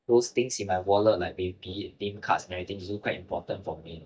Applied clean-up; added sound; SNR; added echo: neural mask model DeepFilterNet 3.